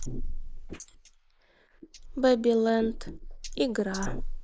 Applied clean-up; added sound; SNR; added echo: neural mask model Resemble Enhance denoiser.